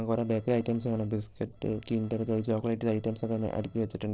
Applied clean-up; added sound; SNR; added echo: neural separator model SepFormer DNS4.